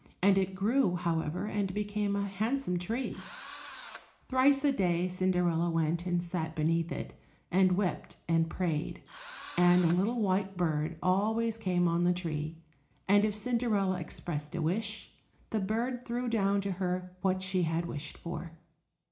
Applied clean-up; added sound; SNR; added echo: none; Engine / Drill; 13 dB; reverberation time 0.4 s.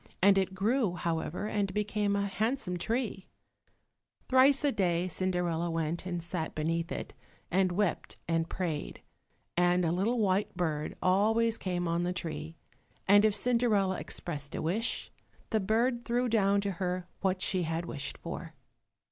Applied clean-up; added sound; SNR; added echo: none; none; none; none.